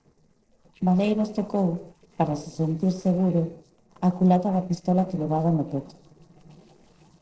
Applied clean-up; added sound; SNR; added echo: neural separator model SepFormer DNS4.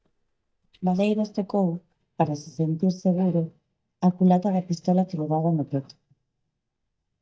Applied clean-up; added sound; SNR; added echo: neural mask model DeepFilterNet 3.